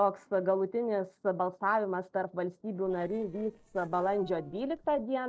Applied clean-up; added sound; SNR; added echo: neural separator model SepFormer DNS4.